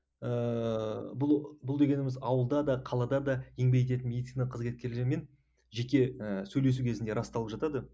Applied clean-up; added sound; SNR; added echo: none; none; none; none.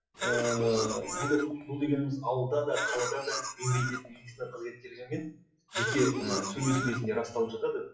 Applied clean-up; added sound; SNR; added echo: classical method WPE with log-MMSE.